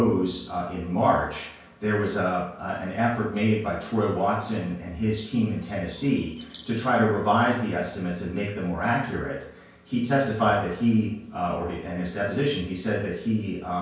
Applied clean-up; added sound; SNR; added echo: none; Bird vocalization, bird call, bird song; 15 dB; reverberation time 0.5 s.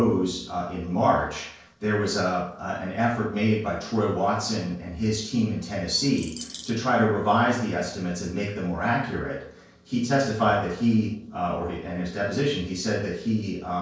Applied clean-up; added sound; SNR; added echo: neural separator model SepFormer DNS4.